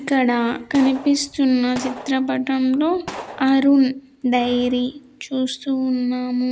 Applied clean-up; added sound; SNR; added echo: none; Gunshot, gunfire; 17 dB; none.